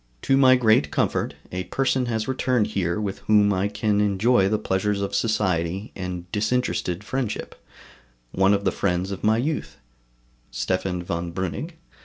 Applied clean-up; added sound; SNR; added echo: none; none; none; none.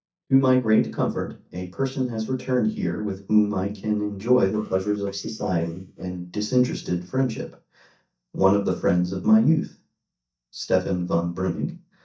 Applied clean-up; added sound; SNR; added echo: neural mask model DeepFilterNet 3.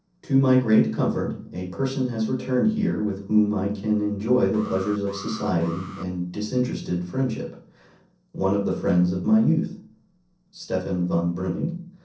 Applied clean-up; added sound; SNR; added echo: neural separator model SepFormer DNS4.